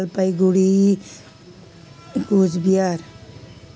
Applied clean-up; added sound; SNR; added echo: none; none; none; none.